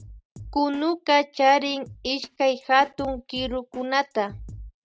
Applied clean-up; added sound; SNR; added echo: neural mask model RNNoise.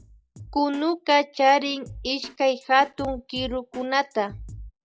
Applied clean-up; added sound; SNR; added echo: classical method log-MMSE.